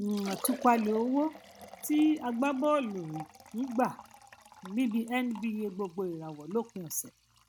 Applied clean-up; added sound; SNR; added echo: none; Liquid; 17 dB; none.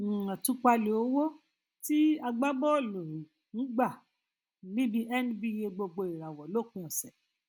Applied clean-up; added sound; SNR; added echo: none; none; none; none.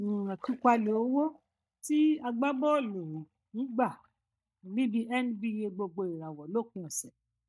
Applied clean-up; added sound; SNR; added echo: neural mask model DeepFilterNet 3.